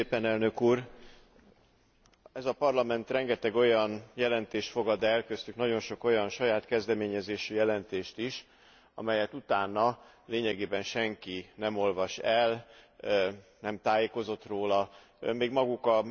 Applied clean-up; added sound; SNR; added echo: none; none; none; none.